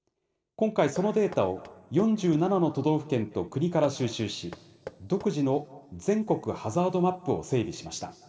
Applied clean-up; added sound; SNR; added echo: neural separator model SepFormer DNS4.